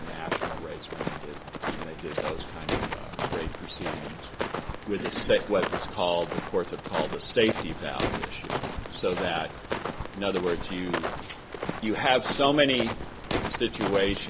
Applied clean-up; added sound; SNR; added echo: none; Walk, footsteps; 4 dB; none.